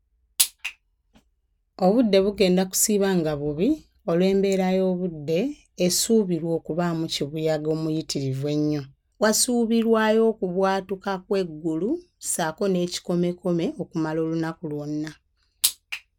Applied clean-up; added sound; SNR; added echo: none; none; none; none.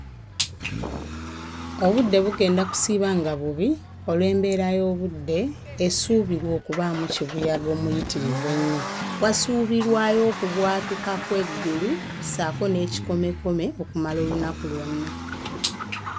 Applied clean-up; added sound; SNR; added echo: none; Accelerating, revving, vroom; 9 dB; none.